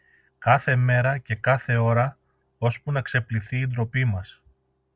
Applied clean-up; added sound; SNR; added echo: none; none; none; none.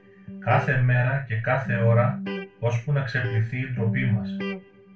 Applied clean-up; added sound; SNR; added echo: none; Electric guitar; 10 dB; reverberation time 0.3 s.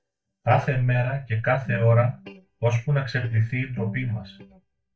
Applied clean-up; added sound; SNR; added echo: neural mask model DeepFilterNet 3.